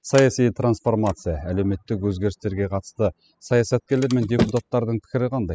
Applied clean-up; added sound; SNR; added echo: classical method spectral subtraction.